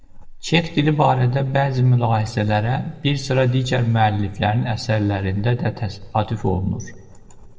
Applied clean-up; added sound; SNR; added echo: none; Writing; 19 dB; reverberation time 1.4 s.